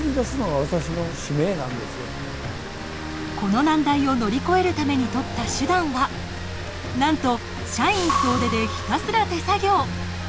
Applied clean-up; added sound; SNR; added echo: none; Water; 15 dB; none.